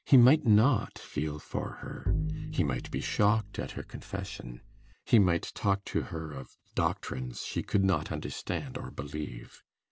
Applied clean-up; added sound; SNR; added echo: none; Bowed string instrument; 6 dB; none.